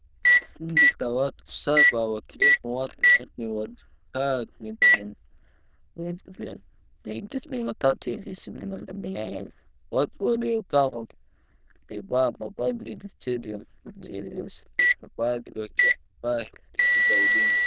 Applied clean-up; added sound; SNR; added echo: neural diffusion model UNIVERSE++.